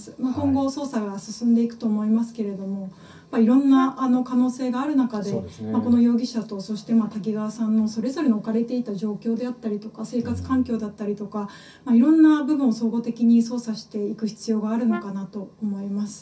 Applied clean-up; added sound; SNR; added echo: none; Brass instrument; 17 dB; reverberation time 0.3 s.